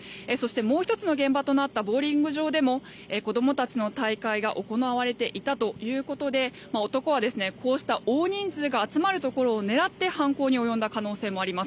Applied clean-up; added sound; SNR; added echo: none; none; none; none.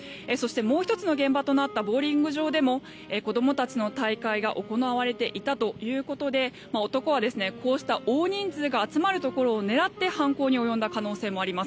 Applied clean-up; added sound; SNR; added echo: none; Wind instrument, woodwind instrument; 19 dB; none.